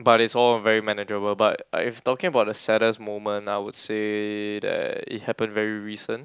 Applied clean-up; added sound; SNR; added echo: none; none; none; none.